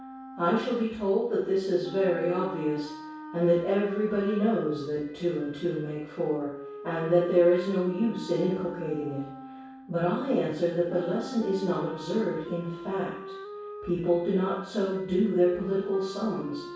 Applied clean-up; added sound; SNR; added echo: none; Wind instrument, woodwind instrument; 14 dB; reverberation time 0.7 s.